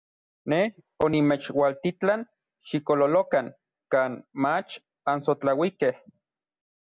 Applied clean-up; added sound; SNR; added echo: none; none; none; none.